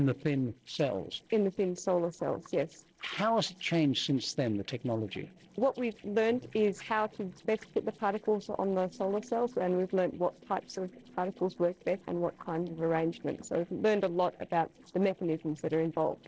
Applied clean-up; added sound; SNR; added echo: neural separator model SepFormer DNS4.